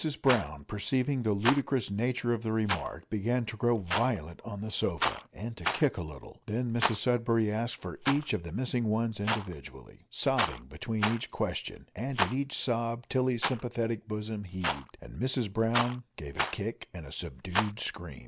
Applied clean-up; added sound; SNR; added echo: none; Rattle; 7 dB; none.